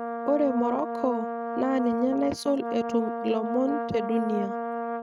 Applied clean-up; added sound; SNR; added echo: neural mask model RNNoise.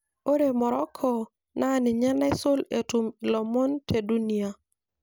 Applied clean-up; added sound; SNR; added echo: none; none; none; none.